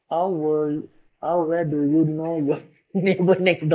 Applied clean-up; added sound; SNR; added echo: neural mask model Resemble Enhance denoiser.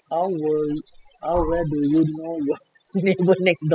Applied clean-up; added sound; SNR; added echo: classical method spectral subtraction.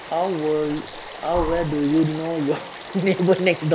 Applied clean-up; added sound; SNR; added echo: none; Breathing + Stream / Frog; 12 dB; none.